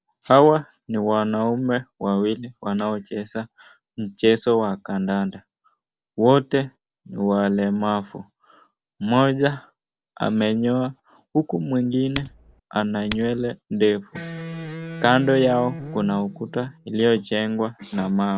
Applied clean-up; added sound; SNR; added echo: none; Electric guitar + Typing; 12 dB; none.